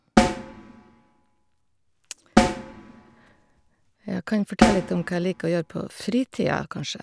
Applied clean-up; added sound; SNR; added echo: none; Snare drum; -2 dB; none.